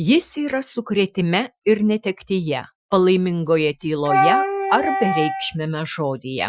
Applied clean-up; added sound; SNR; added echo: classical method Wiener filter.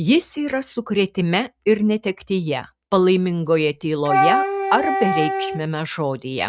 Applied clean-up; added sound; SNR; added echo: neural mask model RNNoise.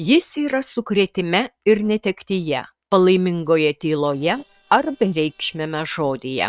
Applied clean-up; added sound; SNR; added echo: neural separator model SepFormer WHAM!.